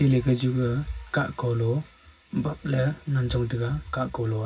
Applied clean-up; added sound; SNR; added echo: none; none; none; reverberation time 0.4 s.